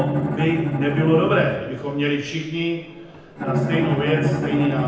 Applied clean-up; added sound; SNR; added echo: none; Bowed string instrument; 2 dB; reverberation time 0.9 s.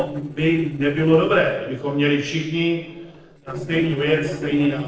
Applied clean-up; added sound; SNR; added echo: neural separator model SepFormer DNS4.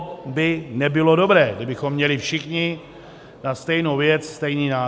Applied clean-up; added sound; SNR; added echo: none; none; none; none.